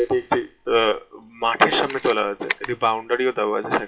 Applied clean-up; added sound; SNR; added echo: classical method WPE with log-MMSE.